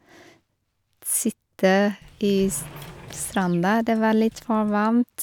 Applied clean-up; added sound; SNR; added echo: none; Sliding door; 20 dB; none.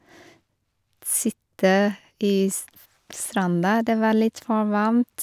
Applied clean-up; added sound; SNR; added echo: none; none; none; none.